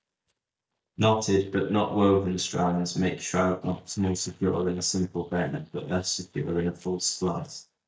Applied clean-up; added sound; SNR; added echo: neural mask model DeepFilterNet 3.